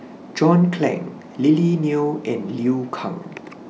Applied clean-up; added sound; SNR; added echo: none; none; none; none.